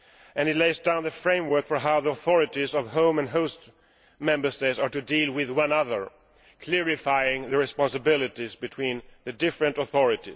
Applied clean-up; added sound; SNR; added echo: none; none; none; none.